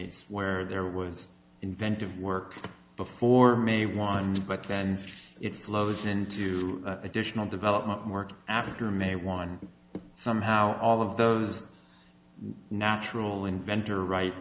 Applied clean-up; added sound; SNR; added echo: none; none; none; none.